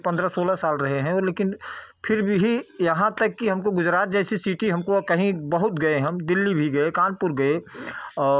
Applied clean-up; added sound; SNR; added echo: none; none; none; none.